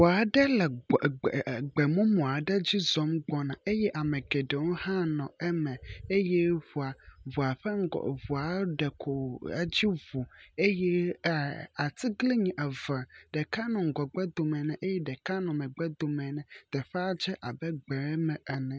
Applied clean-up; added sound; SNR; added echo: none; none; none; none.